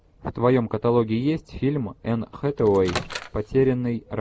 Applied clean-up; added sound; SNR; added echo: none; Microwave oven; 12 dB; none.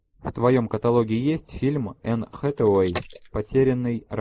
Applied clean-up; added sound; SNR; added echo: neural mask model Resemble Enhance denoiser.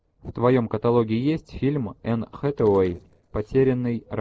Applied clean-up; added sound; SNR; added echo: neural separator model SepFormer DNS4.